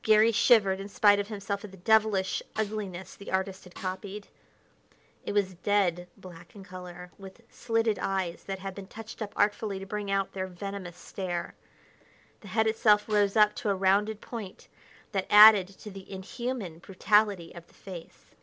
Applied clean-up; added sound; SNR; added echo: none; Snare drum; 19 dB; none.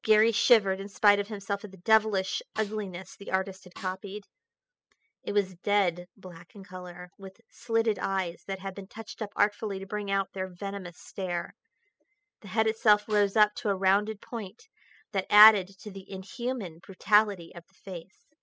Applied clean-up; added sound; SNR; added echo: classical method spectral subtraction.